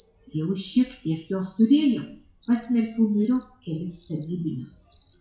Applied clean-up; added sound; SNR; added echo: classical method WPE with log-MMSE.